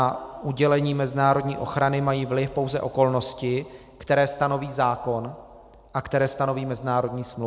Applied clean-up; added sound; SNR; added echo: none; none; none; none.